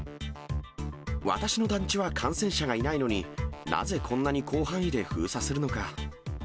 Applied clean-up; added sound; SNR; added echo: none; none; none; none.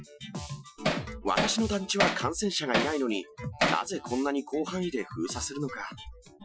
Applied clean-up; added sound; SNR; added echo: classical method Wiener filter.